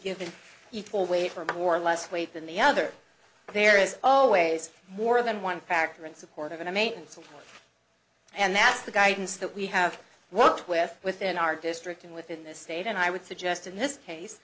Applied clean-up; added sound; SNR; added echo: none; none; none; none.